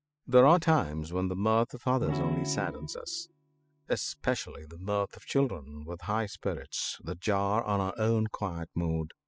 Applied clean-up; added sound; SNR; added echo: classical method spectral subtraction.